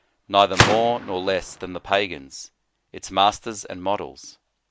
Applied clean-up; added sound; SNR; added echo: none; Gunshot, gunfire; 4 dB; none.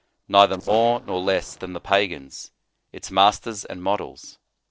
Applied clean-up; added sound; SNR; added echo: neural separator model SepFormer DNS4.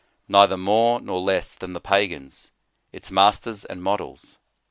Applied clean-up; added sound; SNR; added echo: none; none; none; none.